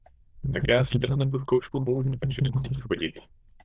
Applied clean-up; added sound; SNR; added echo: neural diffusion model UNIVERSE++.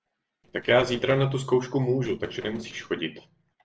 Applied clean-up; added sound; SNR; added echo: neural separator model SepFormer DNS4.